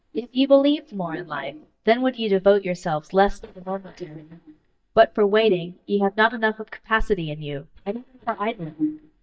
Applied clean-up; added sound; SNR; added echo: neural mask model DeepFilterNet 3.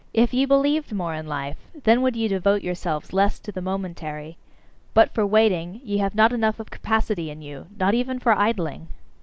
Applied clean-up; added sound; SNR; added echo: none; none; none; none.